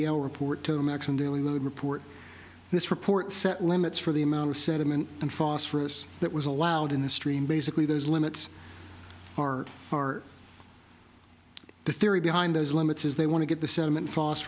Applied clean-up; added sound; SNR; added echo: none; none; none; none.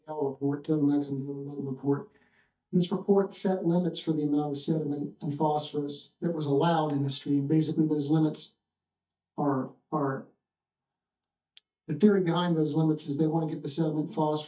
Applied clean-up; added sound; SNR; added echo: neural mask model DeepFilterNet 3.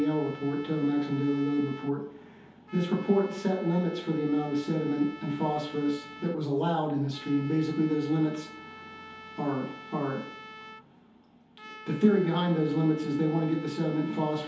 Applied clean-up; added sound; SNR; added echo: none; Trumpet; 18 dB; reverberation time 0.6 s.